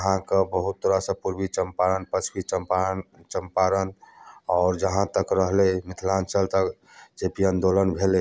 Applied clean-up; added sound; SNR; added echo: none; none; none; none.